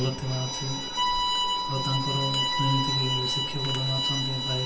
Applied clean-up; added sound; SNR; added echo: none; Bowed string instrument; -2 dB; reverberation time 0.3 s.